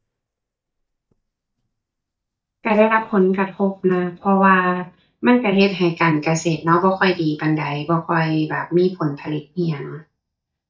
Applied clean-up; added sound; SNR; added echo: neural mask model DeepFilterNet 3.